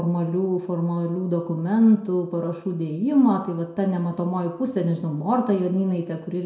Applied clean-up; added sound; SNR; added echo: none; none; none; reverberation time 0.6 s.